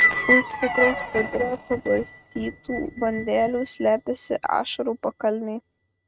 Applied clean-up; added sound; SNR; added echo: neural mask model RNNoise.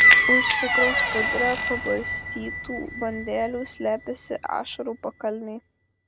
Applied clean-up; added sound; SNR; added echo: none; Squeak / Bell; -5 dB; none.